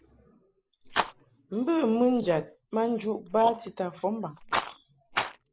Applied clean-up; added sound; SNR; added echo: neural mask model Resemble Enhance denoiser.